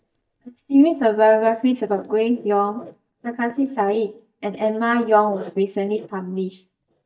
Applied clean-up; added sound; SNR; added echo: neural mask model DeepFilterNet 3.